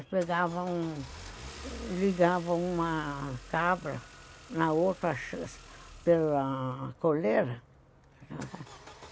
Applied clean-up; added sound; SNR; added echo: none; Engine starting / Car; 18 dB; none.